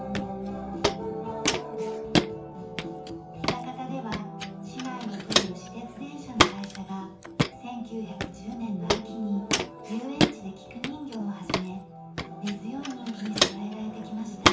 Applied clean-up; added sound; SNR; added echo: none; Walk, footsteps; -4 dB; reverberation time 0.7 s.